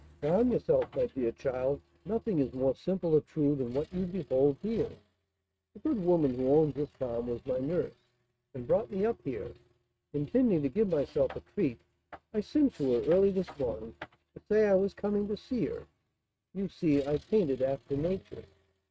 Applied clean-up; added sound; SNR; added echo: neural mask model RNNoise.